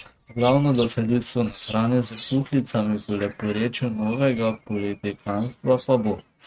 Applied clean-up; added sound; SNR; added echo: neural mask model RNNoise.